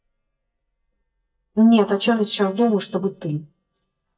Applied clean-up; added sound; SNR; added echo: neural mask model DeepFilterNet 3.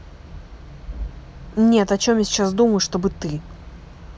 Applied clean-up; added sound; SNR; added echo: none; none; none; none.